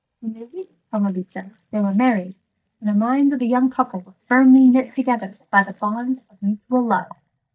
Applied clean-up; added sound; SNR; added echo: neural mask model DeepFilterNet 3.